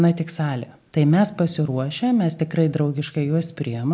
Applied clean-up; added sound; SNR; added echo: none; none; none; none.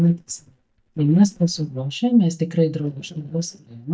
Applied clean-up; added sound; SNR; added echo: neural mask model DeepFilterNet 3.